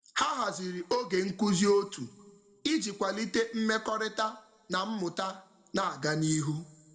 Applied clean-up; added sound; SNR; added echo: none; none; none; reverberation time 1.4 s.